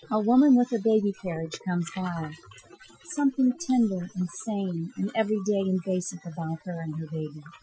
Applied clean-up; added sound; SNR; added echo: classical method Wiener filter.